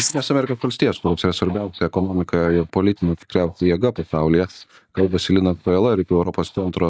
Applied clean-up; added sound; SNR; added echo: neural mask model DeepFilterNet 3.